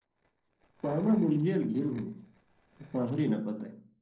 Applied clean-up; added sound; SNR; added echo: neural separator model SepFormer DNS4.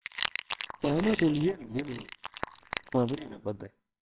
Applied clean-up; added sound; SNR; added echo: neural separator model SepFormer WHAMR!.